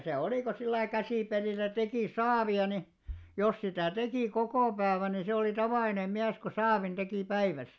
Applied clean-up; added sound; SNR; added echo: none; none; none; none.